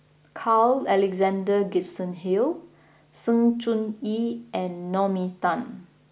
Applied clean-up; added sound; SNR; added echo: none; none; none; none.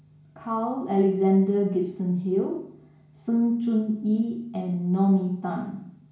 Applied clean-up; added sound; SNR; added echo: none; none; none; reverberation time 0.6 s.